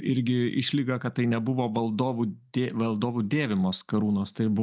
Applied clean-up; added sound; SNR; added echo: none; none; none; none.